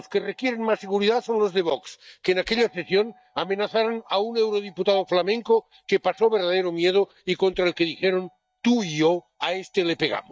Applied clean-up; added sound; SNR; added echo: neural mask model DeepFilterNet 3.